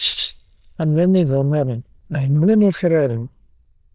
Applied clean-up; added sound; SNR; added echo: neural diffusion model UNIVERSE++.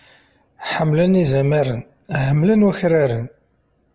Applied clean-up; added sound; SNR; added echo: none; none; none; none.